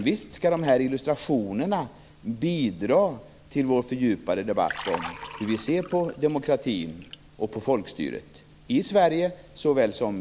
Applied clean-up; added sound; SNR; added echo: none; Liquid; 19 dB; none.